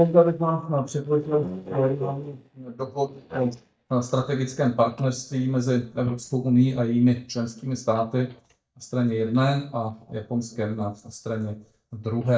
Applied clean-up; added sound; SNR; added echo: neural mask model DeepFilterNet 3.